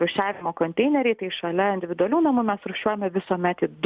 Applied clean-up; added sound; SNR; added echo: none; none; none; none.